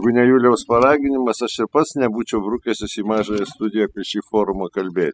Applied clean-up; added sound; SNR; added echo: classical method spectral subtraction.